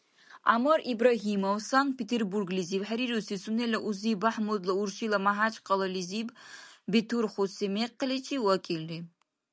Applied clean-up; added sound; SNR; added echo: none; none; none; none.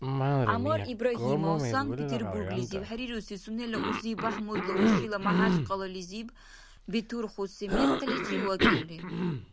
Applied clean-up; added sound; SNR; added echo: none; Cough; -3 dB; none.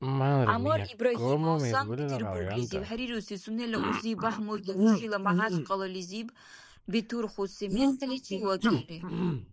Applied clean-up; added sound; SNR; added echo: neural mask model Resemble Enhance denoiser.